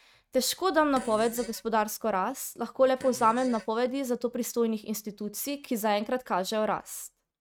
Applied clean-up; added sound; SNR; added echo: neural mask model RNNoise.